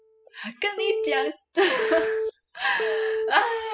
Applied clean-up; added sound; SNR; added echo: classical method spectral subtraction.